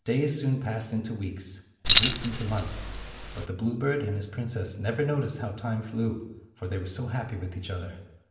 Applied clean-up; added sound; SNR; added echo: none; Keys jangling; -3 dB; reverberation time 0.9 s.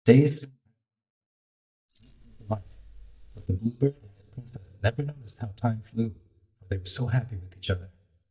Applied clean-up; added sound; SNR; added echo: neural mask model DeepFilterNet 3.